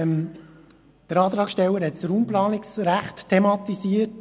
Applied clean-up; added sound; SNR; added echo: none; none; none; none.